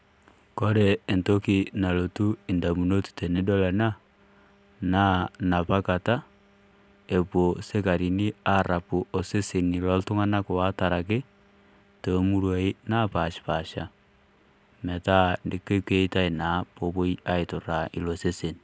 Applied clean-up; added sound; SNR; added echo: none; none; none; none.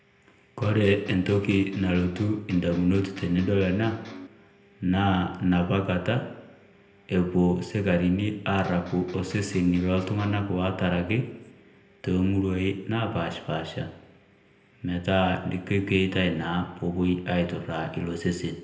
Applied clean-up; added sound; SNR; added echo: none; Electric guitar; 17 dB; reverberation time 0.7 s.